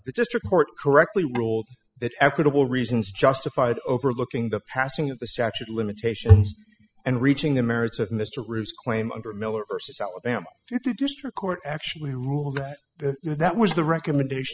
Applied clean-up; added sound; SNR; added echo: classical method spectral subtraction.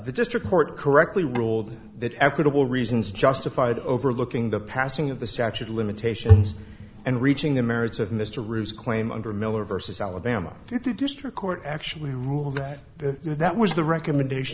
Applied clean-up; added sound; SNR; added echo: none; Tap / Wood; 17 dB; none.